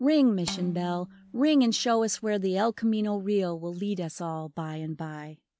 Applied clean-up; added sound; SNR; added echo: none; Bowed string instrument; 18 dB; none.